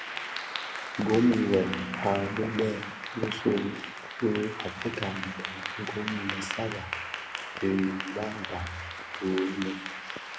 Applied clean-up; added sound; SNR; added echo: none; Applause / Clapping; 7 dB; none.